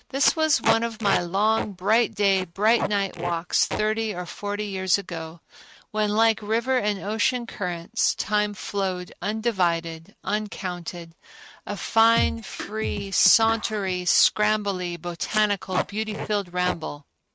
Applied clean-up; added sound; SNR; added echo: neural mask model RNNoise.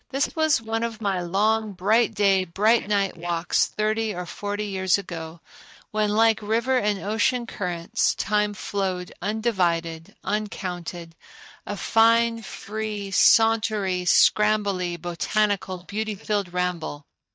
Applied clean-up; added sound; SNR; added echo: neural mask model DeepFilterNet 3.